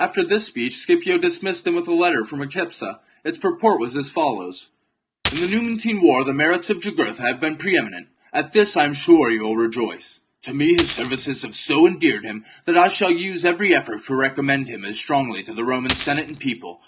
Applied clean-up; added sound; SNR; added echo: none; Coin (dropping); 8 dB; none.